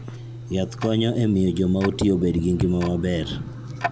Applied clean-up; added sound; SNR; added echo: none; Tick-tock; 11 dB; none.